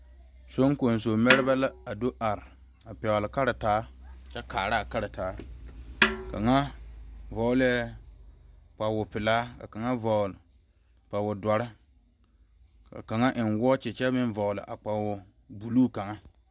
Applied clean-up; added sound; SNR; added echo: none; Snare drum; 3 dB; none.